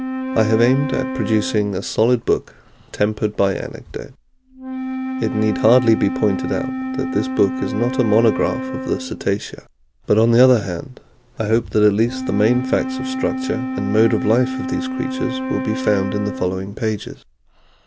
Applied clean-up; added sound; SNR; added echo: none; Wind instrument, woodwind instrument; 7 dB; none.